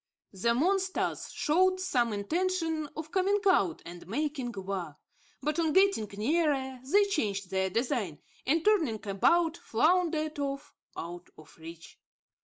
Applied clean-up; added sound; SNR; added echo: neural mask model Resemble Enhance denoiser.